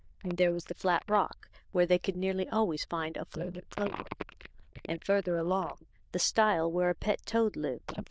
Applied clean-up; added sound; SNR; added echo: neural diffusion model UNIVERSE++.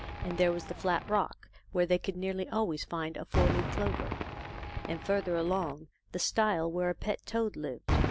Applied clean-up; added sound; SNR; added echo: none; Cheering / Fireworks; 4 dB; none.